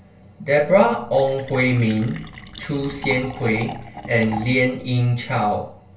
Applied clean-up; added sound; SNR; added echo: none; Fill (with liquid); 17 dB; reverberation time 0.2 s.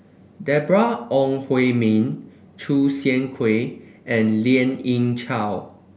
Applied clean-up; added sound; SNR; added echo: none; none; none; none.